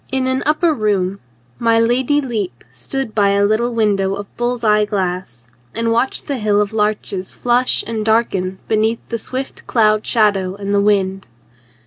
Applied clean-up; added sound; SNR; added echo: none; none; none; none.